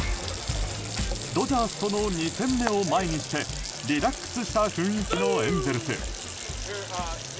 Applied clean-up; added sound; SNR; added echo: none; Water tap, faucet; 9 dB; none.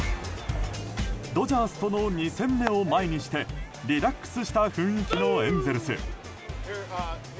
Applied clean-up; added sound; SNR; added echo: none; none; none; none.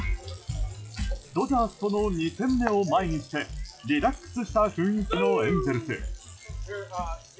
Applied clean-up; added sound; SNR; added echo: classical method log-MMSE.